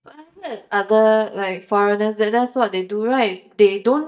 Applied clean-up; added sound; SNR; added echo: neural mask model DeepFilterNet 3.